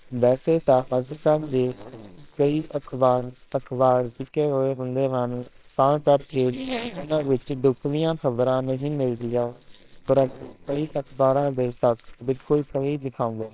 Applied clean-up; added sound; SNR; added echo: neural separator model SepFormer WHAMR!.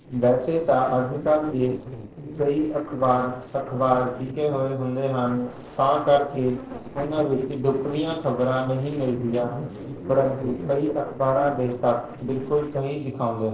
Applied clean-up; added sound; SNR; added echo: neural separator model SepFormer DNS4.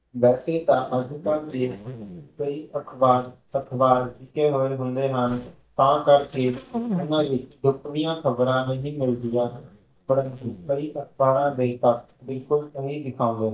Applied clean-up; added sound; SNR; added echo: neural mask model DeepFilterNet 3.